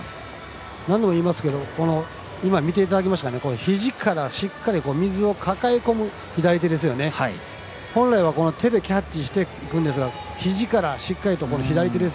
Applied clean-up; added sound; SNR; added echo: none; none; none; none.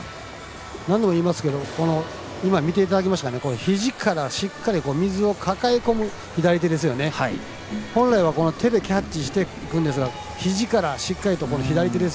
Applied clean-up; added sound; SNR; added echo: none; Explosion + Gurgling; 17 dB; none.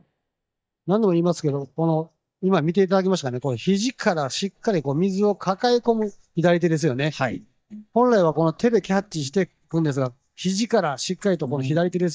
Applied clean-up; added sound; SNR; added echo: neural mask model DeepFilterNet 3.